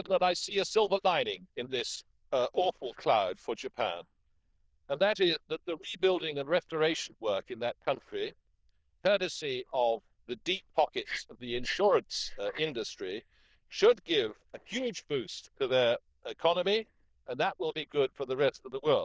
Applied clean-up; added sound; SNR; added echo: neural diffusion model UNIVERSE++.